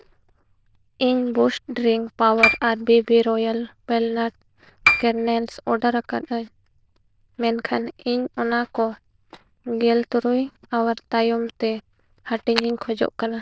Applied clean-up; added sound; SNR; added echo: neural diffusion model UNIVERSE++.